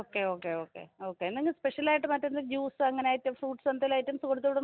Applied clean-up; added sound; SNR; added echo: none; none; none; none.